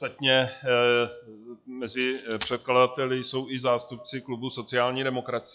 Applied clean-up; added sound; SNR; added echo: classical method log-MMSE.